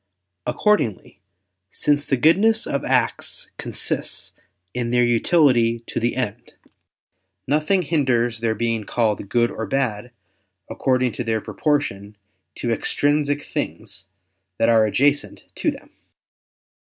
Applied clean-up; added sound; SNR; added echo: none; none; none; none.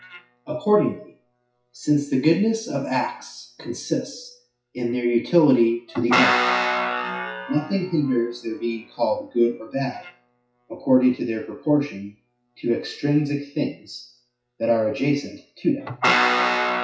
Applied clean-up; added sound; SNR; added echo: classical method WPE with log-MMSE.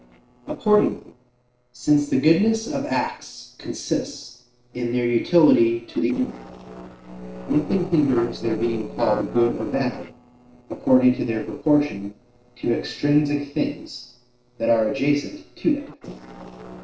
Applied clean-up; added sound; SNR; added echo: neural separator model SepFormer DNS4.